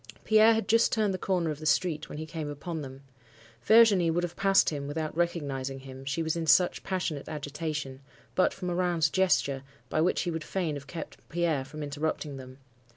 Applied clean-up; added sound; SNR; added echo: none; none; none; none.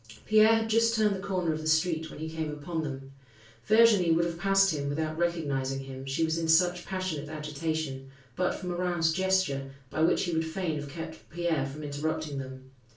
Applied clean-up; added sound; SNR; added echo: none; none; none; reverberation time 0.3 s.